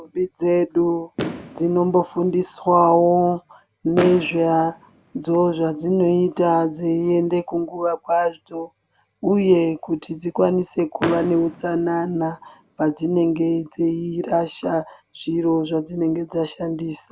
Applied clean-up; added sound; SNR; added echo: none; Fireworks; 16 dB; none.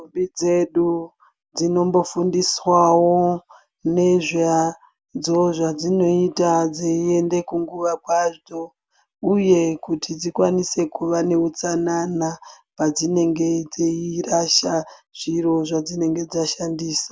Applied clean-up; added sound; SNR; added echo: none; none; none; none.